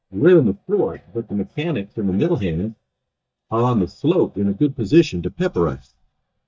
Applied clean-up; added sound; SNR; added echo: neural mask model DeepFilterNet 3.